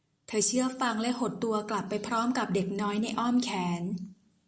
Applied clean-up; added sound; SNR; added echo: none; none; none; none.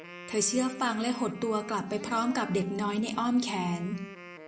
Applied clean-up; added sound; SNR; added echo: none; Wind instrument, woodwind instrument; 15 dB; none.